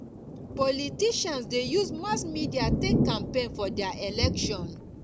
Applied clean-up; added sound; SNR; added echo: none; Thunder; 1 dB; none.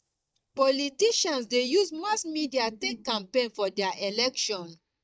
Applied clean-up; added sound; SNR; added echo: neural mask model DeepFilterNet 3.